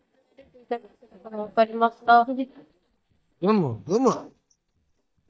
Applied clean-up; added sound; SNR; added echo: neural mask model DeepFilterNet 3.